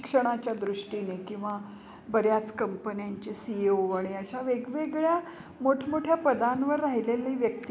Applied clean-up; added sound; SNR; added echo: none; none; none; none.